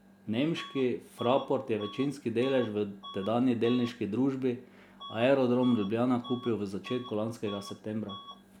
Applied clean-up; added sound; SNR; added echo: none; Bus / Alarm; 18 dB; none.